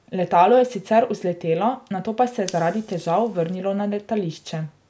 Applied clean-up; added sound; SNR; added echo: none; Scissors; 19 dB; none.